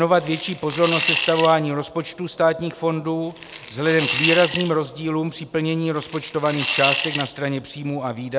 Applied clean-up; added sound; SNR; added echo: none; Coin (dropping) / Glass; 5 dB; none.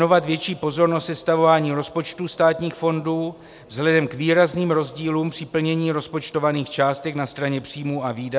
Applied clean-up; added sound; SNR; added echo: none; none; none; none.